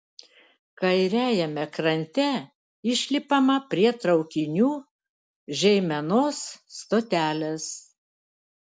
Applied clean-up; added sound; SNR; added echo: none; none; none; none.